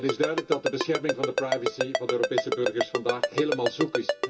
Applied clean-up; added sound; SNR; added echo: none; Ringtone; -1 dB; reverberation time 0.2 s.